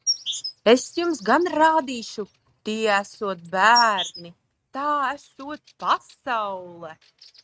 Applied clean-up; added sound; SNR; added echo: neural mask model RNNoise.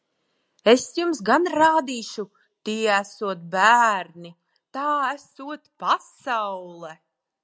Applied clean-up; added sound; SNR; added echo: none; none; none; none.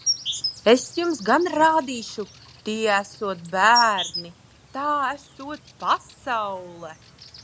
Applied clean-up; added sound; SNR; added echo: none; Insect; 11 dB; none.